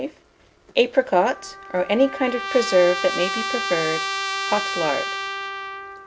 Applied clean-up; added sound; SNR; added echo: none; Trumpet; 6 dB; none.